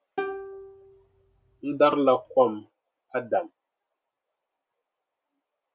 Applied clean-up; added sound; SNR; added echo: none; Plucked string instrument; 10 dB; none.